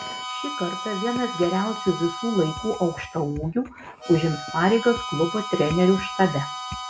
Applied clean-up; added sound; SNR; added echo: none; Harmonica; 9 dB; none.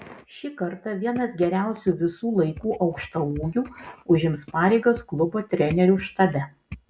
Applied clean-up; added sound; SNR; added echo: none; none; none; none.